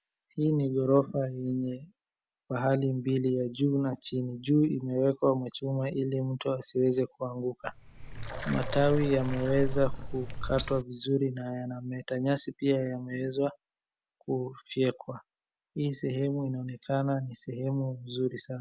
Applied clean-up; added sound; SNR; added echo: none; Water; 3 dB; none.